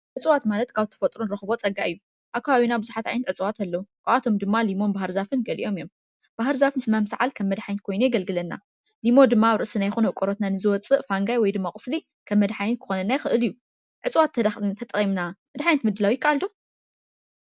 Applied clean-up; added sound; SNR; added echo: none; none; none; none.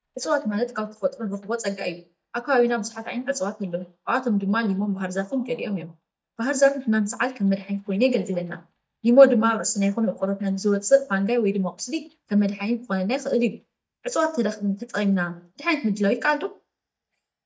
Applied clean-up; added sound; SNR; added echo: neural mask model DeepFilterNet 3.